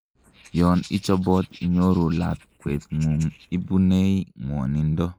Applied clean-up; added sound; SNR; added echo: neural mask model Resemble Enhance denoiser.